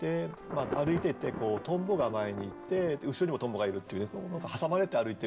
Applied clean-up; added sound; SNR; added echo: none; Thunder / Traffic noise, roadway noise / Rain / Insect; 13 dB; none.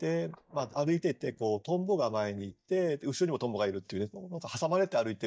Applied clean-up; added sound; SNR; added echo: neural mask model DeepFilterNet 3.